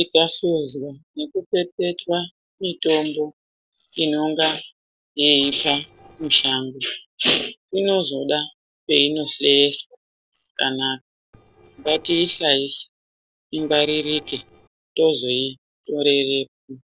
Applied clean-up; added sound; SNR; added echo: neural separator model SepFormer DNS4.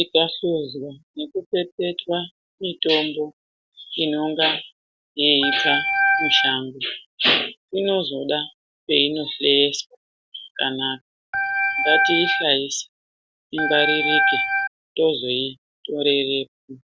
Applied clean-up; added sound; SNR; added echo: none; Organ; -3 dB; none.